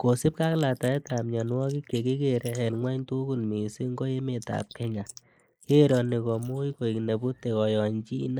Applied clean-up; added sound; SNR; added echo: neural mask model Resemble Enhance denoiser.